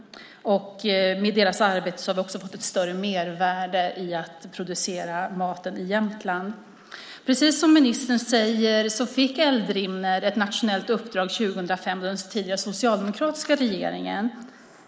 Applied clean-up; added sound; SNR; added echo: neural mask model Resemble Enhance denoiser.